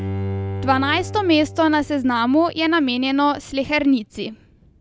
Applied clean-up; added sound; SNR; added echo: none; Bowed string instrument; 11 dB; none.